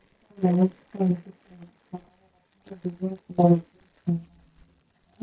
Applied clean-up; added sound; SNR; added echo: neural mask model DeepFilterNet 3.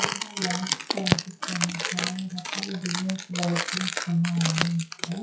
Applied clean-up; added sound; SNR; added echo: classical method WPE with log-MMSE.